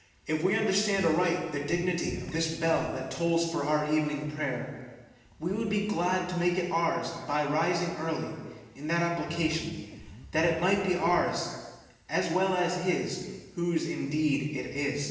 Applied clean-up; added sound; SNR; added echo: none; Guitar; 18 dB; reverberation time 1.3 s.